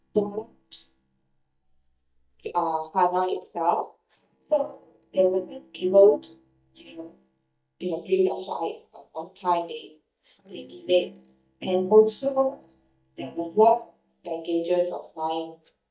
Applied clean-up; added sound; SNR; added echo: neural mask model DeepFilterNet 3.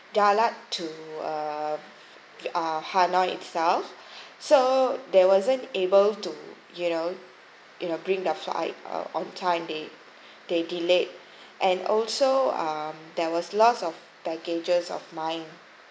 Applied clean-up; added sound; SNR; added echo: none; none; none; none.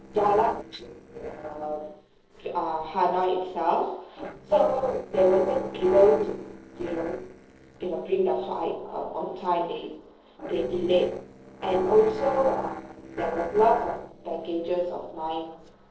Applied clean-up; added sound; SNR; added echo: neural separator model SepFormer DNS4.